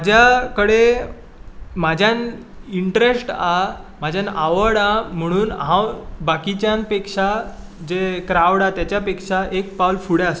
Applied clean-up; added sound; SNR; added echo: none; none; none; none.